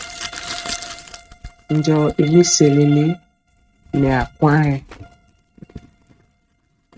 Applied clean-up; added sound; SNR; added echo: neural mask model RNNoise.